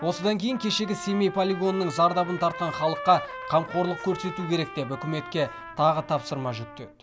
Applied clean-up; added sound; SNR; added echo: none; Trumpet; 12 dB; none.